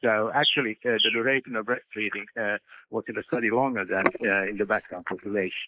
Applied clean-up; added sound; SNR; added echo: neural mask model Resemble Enhance denoiser.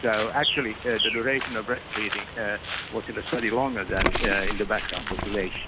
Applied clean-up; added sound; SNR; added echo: none; Bird + Bird; 2 dB; none.